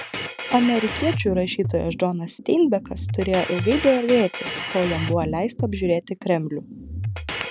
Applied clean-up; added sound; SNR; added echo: none; Drum kit; 7 dB; none.